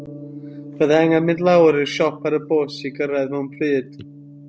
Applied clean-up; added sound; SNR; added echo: none; Gong; 18 dB; none.